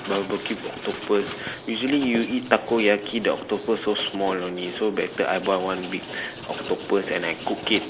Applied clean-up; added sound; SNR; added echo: none; Writing; 13 dB; none.